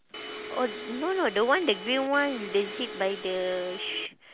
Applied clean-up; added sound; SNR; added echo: none; Domestic sounds, home sounds; 11 dB; none.